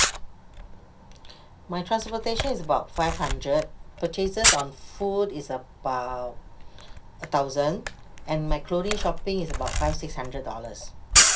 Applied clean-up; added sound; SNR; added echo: none; Camera; -1 dB; reverberation time 0.3 s.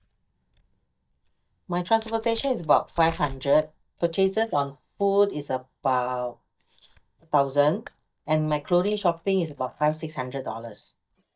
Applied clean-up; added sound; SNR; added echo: neural mask model DeepFilterNet 3.